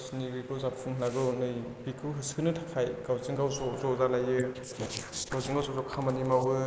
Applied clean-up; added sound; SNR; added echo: neural mask model Resemble Enhance denoiser.